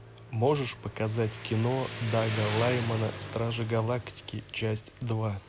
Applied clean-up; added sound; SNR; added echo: none; Motorcycle; 10 dB; none.